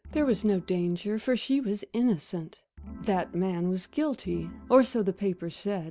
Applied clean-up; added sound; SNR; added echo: none; Organ; 18 dB; none.